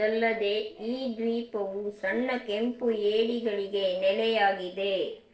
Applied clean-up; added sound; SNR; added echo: neural separator model SepFormer DNS4.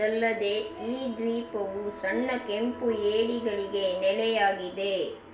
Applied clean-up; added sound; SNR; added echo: none; Wind instrument, woodwind instrument; 19 dB; reverberation time 0.7 s.